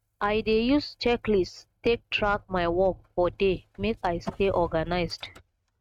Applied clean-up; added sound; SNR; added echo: neural mask model RNNoise.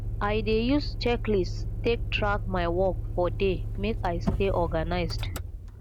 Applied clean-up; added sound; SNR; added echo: none; Motor vehicle (road); 2 dB; none.